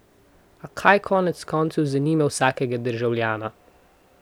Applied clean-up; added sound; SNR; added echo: none; none; none; none.